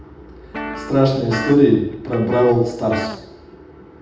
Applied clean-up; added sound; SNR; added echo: none; Guitar; 11 dB; reverberation time 0.8 s.